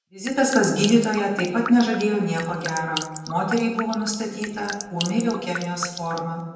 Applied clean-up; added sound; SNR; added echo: none; Drip; 12 dB; reverberation time 1.0 s.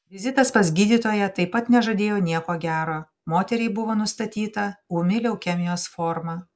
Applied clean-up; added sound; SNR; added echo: none; none; none; none.